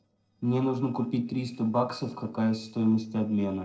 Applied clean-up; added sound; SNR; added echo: neural separator model SepFormer DNS4.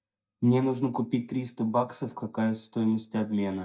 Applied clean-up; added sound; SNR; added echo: neural mask model DeepFilterNet 3.